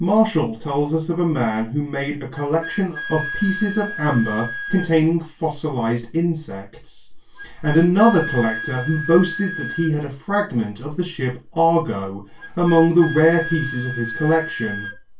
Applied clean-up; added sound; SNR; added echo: none; Wind instrument, woodwind instrument; 12 dB; reverberation time 0.2 s.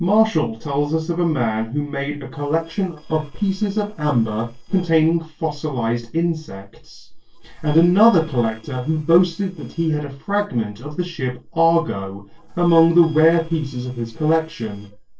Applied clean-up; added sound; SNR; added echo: neural separator model SepFormer DNS4.